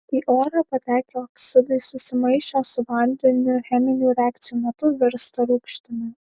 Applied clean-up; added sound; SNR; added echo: none; none; none; none.